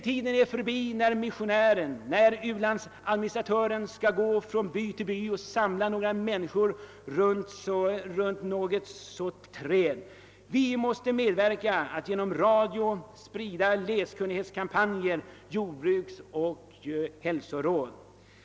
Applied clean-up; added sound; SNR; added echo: none; none; none; none.